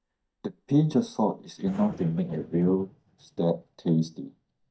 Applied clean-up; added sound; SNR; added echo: neural mask model DeepFilterNet 3.